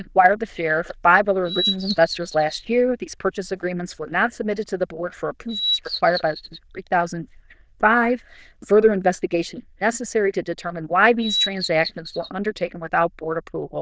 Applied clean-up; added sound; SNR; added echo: neural diffusion model UNIVERSE++.